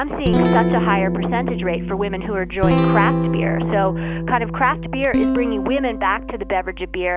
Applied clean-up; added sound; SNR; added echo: none; Guitar; -1 dB; none.